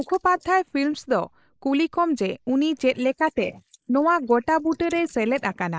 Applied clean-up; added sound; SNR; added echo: neural mask model Resemble Enhance denoiser.